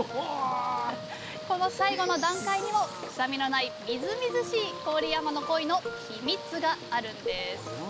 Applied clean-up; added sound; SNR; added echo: none; none; none; none.